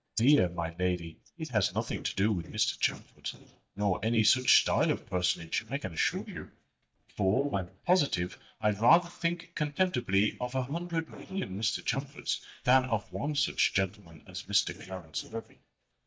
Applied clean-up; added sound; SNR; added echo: neural mask model DeepFilterNet 3.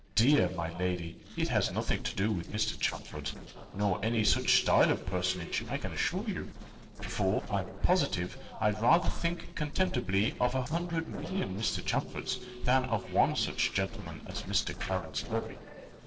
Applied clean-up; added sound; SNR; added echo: neural separator model SepFormer DNS4.